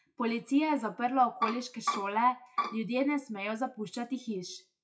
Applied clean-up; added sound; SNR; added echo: classical method WPE with log-MMSE.